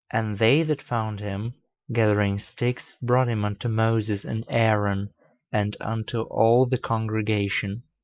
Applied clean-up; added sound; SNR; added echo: neural mask model Resemble Enhance denoiser.